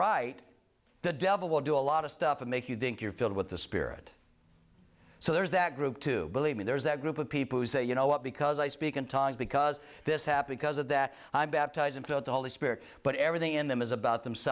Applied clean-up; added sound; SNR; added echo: none; none; none; none.